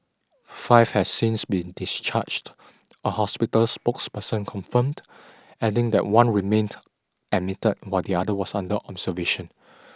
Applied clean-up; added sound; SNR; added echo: none; none; none; none.